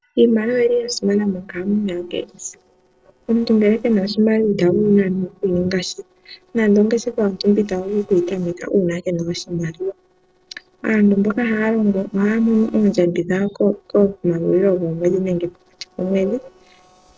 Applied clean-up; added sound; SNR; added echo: neural separator model SepFormer DNS4.